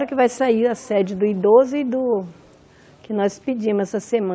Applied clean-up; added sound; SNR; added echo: none; none; none; none.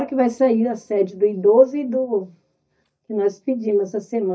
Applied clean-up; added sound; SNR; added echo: neural mask model DeepFilterNet 3.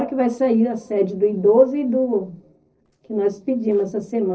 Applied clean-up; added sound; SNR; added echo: neural separator model SepFormer DNS4.